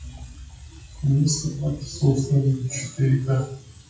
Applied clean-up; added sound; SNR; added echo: classical method WPE with log-MMSE.